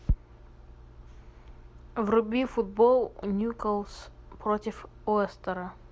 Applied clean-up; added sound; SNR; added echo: none; none; none; none.